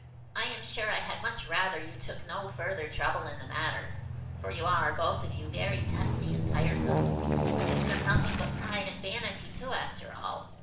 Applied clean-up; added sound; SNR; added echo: none; Aircraft; -1 dB; reverberation time 0.6 s.